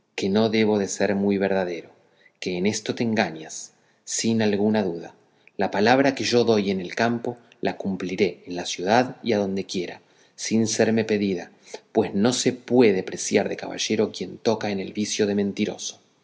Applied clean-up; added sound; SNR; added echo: none; none; none; none.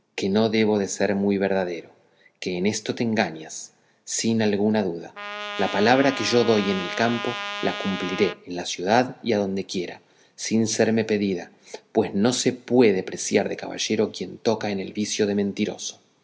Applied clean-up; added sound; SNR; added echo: none; Trumpet; 9 dB; none.